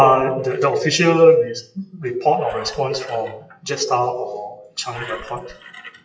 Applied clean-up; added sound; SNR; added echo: classical method WPE with log-MMSE.